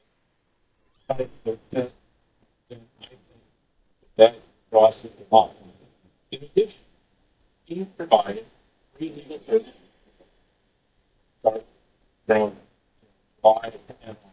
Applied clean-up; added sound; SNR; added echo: neural mask model DeepFilterNet 3.